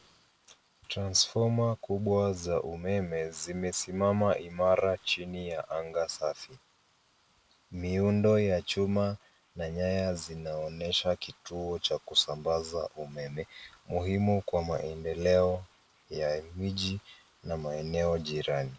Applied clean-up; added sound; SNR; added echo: none; none; none; none.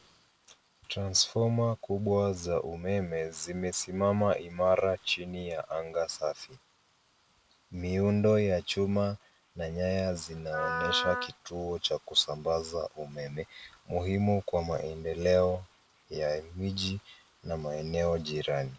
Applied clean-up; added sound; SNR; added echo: none; Wind instrument, woodwind instrument; 6 dB; none.